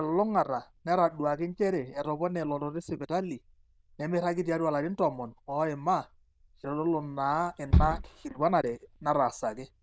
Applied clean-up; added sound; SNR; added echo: neural diffusion model UNIVERSE++.